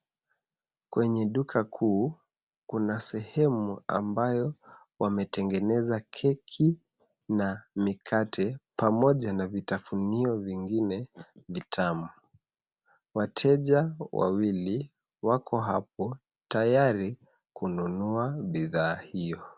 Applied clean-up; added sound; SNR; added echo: none; none; none; none.